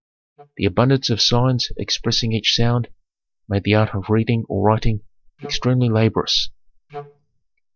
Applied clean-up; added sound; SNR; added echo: neural mask model DeepFilterNet 3.